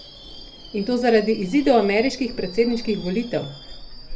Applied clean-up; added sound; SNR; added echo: none; Screech / Subway, metro, underground; 14 dB; reverberation time 0.3 s.